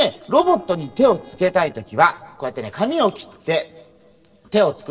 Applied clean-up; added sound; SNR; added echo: neural separator model SepFormer DNS4.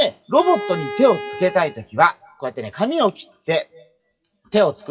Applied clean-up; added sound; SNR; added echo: classical method WPE with log-MMSE.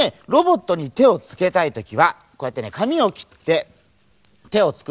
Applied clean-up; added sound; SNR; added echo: none; none; none; none.